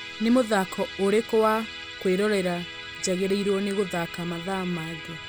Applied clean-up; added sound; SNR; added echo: none; Musical instrument; 13 dB; none.